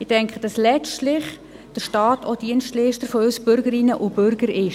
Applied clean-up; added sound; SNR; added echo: none; none; none; none.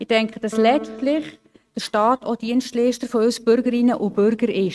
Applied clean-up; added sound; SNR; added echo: neural mask model RNNoise.